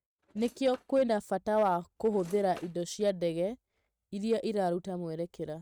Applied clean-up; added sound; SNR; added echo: neural mask model RNNoise.